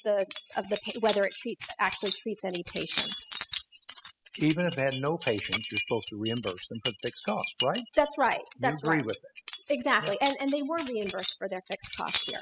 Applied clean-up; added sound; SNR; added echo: classical method spectral subtraction.